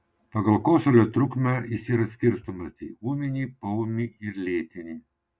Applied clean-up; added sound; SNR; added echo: none; none; none; none.